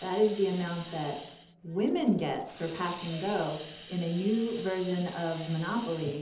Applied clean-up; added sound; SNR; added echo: none; Hiss; 17 dB; reverberation time 1.2 s.